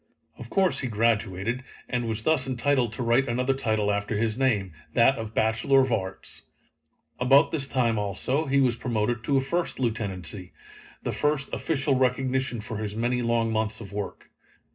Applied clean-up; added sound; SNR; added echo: none; none; none; reverberation time 0.2 s.